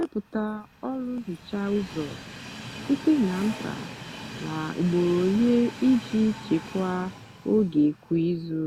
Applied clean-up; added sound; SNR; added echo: none; Train; 14 dB; none.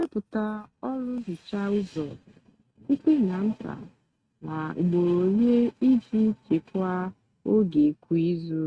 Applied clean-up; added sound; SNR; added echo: neural mask model RNNoise.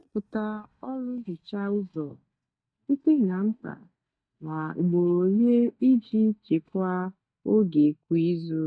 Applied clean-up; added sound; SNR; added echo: neural mask model DeepFilterNet 3.